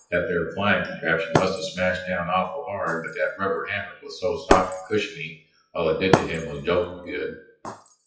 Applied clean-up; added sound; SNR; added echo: classical method WPE with log-MMSE.